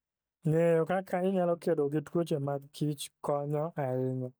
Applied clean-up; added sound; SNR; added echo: neural mask model DeepFilterNet 3.